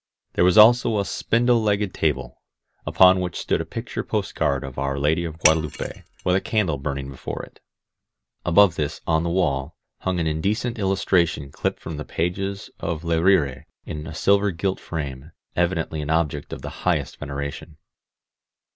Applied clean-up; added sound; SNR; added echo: none; Shatter; 7 dB; none.